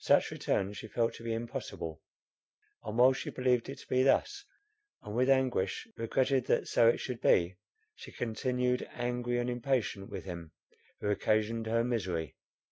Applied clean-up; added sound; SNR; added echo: none; none; none; none.